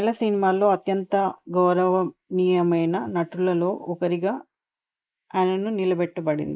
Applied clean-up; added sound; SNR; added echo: neural mask model Resemble Enhance denoiser.